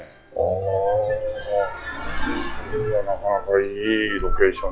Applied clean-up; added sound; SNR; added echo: classical method log-MMSE.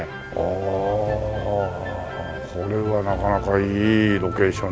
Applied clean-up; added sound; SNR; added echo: none; none; none; none.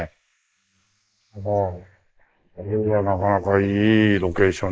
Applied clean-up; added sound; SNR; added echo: neural mask model Resemble Enhance denoiser.